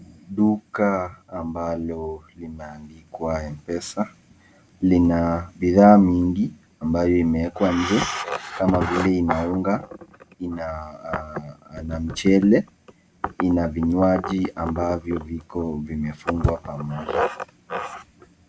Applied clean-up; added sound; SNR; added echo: none; Knock; 18 dB; none.